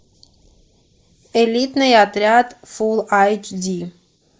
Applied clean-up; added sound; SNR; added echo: neural mask model Resemble Enhance denoiser.